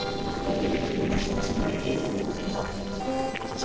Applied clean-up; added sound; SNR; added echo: neural separator model SepFormer DNS4.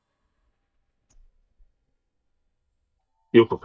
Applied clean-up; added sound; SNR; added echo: neural mask model DeepFilterNet 3.